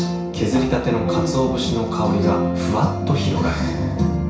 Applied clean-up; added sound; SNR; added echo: none; none; none; reverberation time 0.6 s.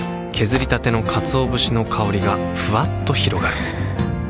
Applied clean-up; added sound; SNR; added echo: none; none; none; none.